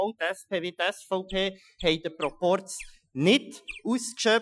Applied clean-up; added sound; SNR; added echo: classical method Wiener filter.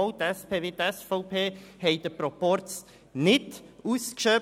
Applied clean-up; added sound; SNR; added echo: none; none; none; none.